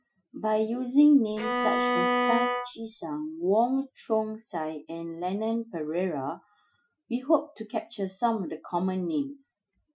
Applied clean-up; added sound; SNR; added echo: classical method Wiener filter.